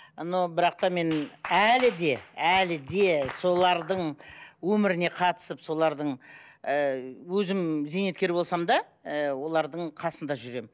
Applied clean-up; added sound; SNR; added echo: none; none; none; none.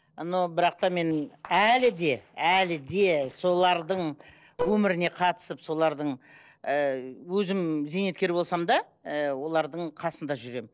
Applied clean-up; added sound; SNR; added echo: neural separator model SepFormer DNS4.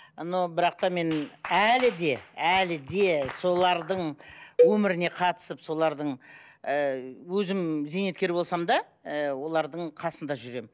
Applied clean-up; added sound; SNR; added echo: none; Cowbell; 0 dB; none.